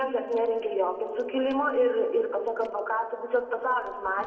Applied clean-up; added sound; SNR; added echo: neural separator model SepFormer DNS4.